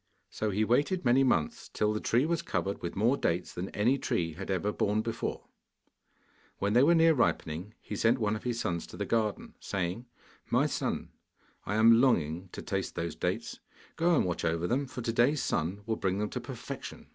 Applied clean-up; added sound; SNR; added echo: none; none; none; none.